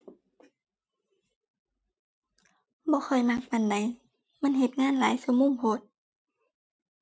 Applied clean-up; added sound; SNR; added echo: none; none; none; none.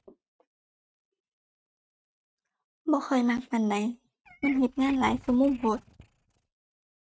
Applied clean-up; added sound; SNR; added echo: neural mask model RNNoise.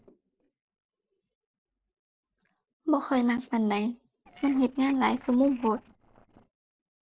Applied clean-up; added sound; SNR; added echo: neural separator model SepFormer DNS4.